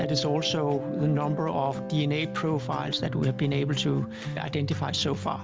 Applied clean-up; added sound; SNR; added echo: none; Mallet percussion; 12 dB; none.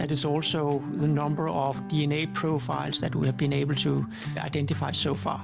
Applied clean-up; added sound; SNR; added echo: none; none; none; none.